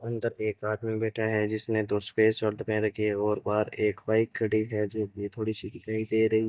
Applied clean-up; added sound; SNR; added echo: neural mask model DeepFilterNet 3.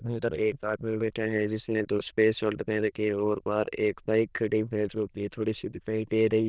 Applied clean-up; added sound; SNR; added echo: neural diffusion model UNIVERSE++.